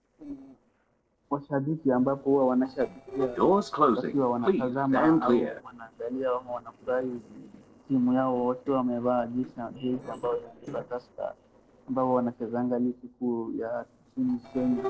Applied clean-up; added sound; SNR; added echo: neural separator model SepFormer DNS4.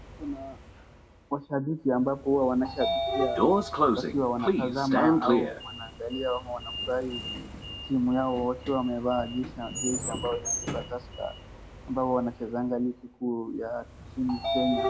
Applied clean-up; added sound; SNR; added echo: none; Sliding door; 1 dB; reverberation time 0.3 s.